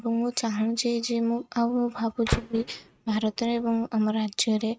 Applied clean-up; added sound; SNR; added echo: neural mask model RNNoise.